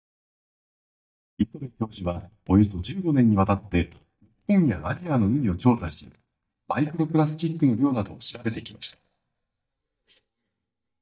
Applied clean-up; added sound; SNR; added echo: neural mask model DeepFilterNet 3.